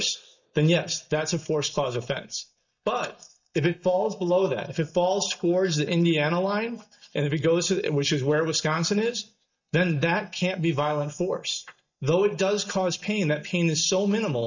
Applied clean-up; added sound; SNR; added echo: neural mask model DeepFilterNet 3.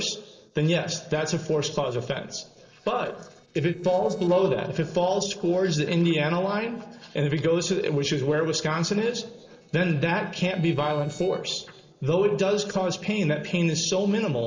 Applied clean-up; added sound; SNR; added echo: neural separator model SepFormer DNS4.